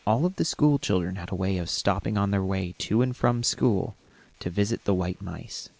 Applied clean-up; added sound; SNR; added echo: none; none; none; none.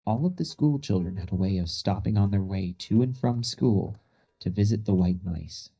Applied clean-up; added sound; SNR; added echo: neural mask model DeepFilterNet 3.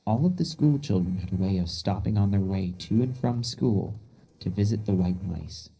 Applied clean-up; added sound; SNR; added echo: neural separator model SepFormer DNS4.